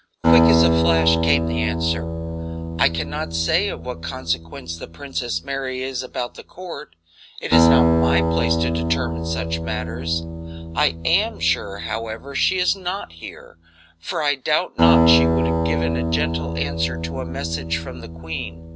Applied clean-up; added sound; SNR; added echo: none; Acoustic guitar; -4 dB; none.